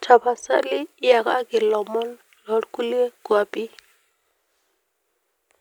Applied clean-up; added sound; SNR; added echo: none; none; none; none.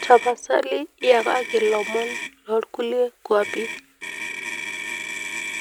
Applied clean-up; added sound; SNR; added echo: none; Motor vehicle (road); 10 dB; none.